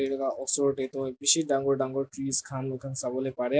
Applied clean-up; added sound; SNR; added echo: none; none; none; none.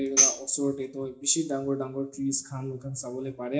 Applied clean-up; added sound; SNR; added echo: none; Tambourine; -3 dB; reverberation time 0.4 s.